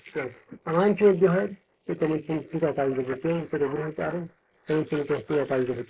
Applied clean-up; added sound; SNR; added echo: neural mask model Resemble Enhance denoiser.